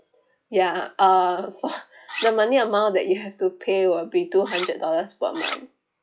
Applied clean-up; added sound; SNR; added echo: classical method log-MMSE.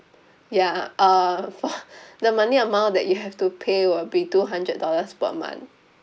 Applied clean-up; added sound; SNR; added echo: none; none; none; none.